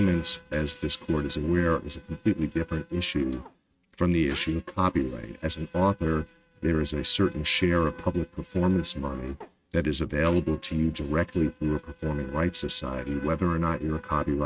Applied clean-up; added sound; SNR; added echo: neural mask model RNNoise.